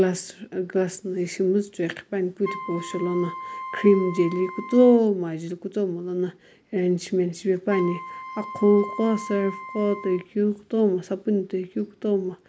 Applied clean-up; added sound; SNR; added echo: none; Wind instrument, woodwind instrument; 13 dB; none.